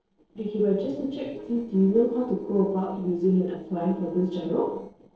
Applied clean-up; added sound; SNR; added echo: neural separator model SepFormer DNS4.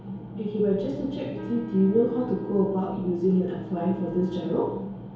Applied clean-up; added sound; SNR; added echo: none; Wind instrument, woodwind instrument; 14 dB; reverberation time 1.0 s.